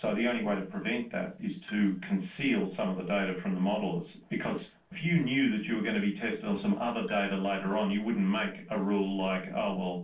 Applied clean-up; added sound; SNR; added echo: neural separator model SepFormer DNS4.